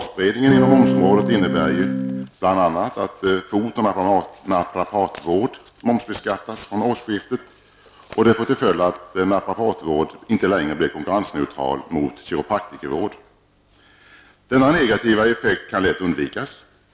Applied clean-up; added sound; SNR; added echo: none; Electric guitar / Strum; -1 dB; none.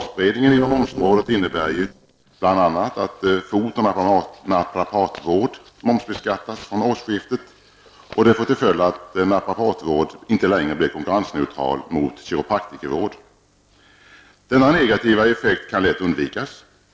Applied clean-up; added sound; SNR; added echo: neural separator model SepFormer DNS4.